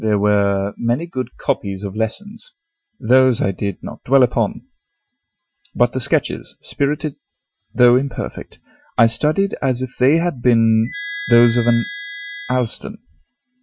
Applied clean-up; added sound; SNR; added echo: classical method Wiener filter.